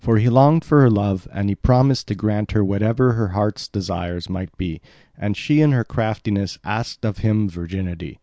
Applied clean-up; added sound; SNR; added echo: none; none; none; none.